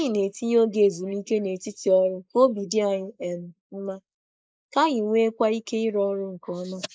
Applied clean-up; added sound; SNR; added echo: neural mask model Resemble Enhance denoiser.